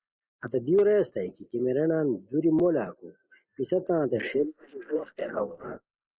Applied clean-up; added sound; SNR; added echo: neural mask model Resemble Enhance denoiser.